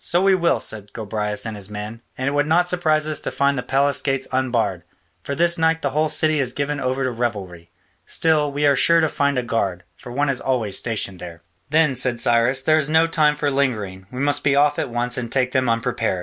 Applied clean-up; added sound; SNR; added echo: none; none; none; none.